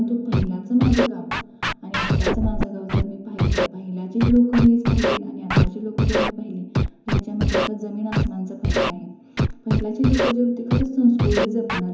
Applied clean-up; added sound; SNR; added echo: none; Scratching (performance technique); -1 dB; reverberation time 0.3 s.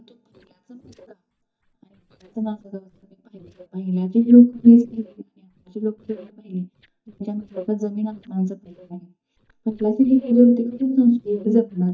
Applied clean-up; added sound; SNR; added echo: neural mask model DeepFilterNet 3.